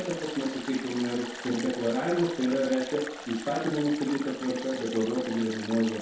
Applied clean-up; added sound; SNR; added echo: none; Stream; 12 dB; reverberation time 0.7 s.